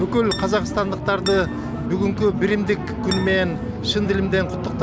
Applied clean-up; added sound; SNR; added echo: none; Acoustic guitar; 13 dB; none.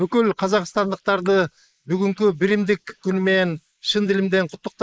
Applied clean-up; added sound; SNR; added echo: neural mask model Resemble Enhance denoiser.